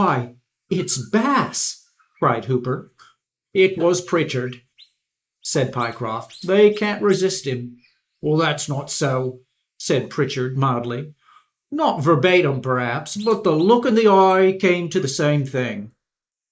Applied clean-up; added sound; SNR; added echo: neural mask model Resemble Enhance denoiser.